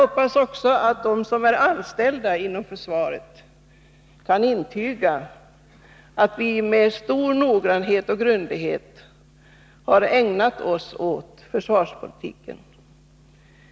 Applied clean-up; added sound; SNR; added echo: none; none; none; none.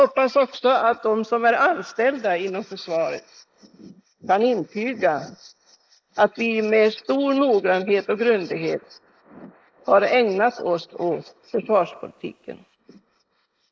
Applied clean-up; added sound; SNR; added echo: neural mask model Resemble Enhance denoiser.